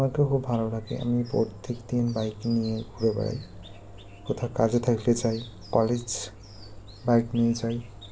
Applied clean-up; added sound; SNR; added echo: none; none; none; none.